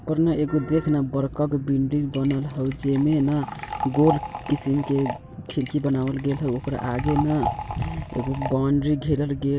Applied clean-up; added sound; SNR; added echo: none; Piano + Liquid; 11 dB; none.